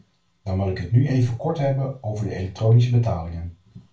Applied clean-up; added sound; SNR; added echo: none; none; none; reverberation time 0.3 s.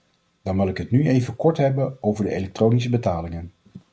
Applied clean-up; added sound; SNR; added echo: none; none; none; none.